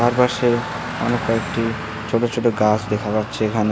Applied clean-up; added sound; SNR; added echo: none; Traffic noise, roadway noise; 8 dB; none.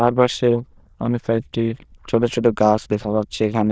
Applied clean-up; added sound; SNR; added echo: neural diffusion model UNIVERSE++.